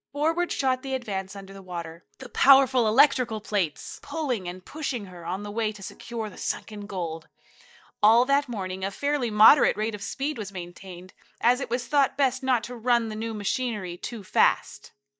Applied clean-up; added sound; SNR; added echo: neural mask model DeepFilterNet 3.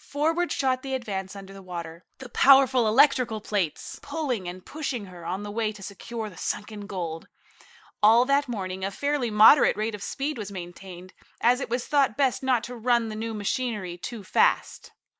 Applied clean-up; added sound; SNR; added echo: neural mask model Resemble Enhance denoiser.